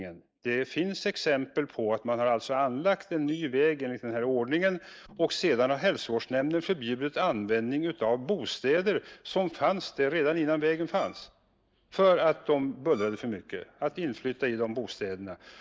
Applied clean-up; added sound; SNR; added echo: neural mask model DeepFilterNet 3.